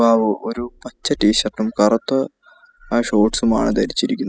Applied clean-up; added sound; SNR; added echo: classical method spectral subtraction.